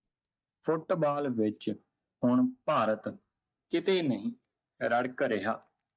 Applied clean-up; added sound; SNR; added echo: neural mask model DeepFilterNet 3.